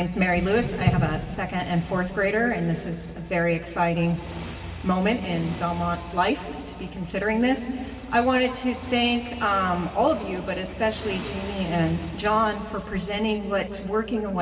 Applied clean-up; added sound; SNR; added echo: none; Motorcycle; 16 dB; reverberation time 2.6 s.